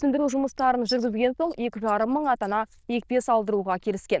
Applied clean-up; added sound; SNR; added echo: neural diffusion model UNIVERSE++.